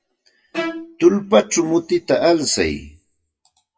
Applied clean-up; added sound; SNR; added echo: classical method WPE with log-MMSE.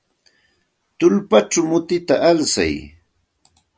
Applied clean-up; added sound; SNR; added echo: none; none; none; none.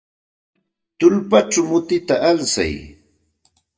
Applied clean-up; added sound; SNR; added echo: neural mask model DeepFilterNet 3.